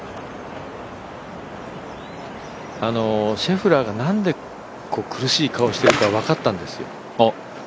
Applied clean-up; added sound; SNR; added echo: none; none; none; none.